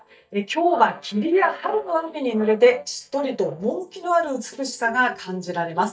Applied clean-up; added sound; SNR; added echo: neural mask model DeepFilterNet 3.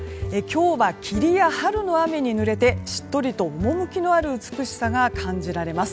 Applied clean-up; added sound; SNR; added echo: none; none; none; none.